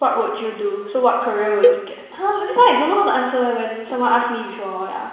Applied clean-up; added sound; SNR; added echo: none; Cowbell; 3 dB; reverberation time 1.0 s.